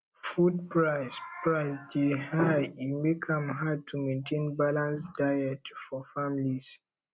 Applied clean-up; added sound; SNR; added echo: none; none; none; none.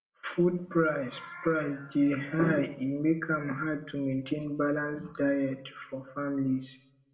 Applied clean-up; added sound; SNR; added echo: none; none; none; reverberation time 0.6 s.